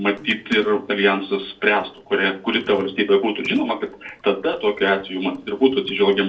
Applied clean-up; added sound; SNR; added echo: neural separator model SepFormer DNS4.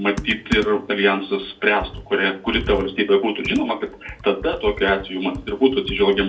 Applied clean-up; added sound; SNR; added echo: none; Computer keyboard; 14 dB; reverberation time 0.2 s.